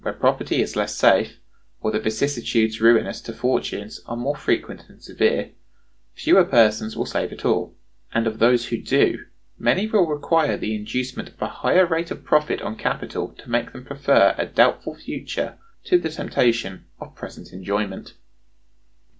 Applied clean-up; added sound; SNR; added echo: none; none; none; none.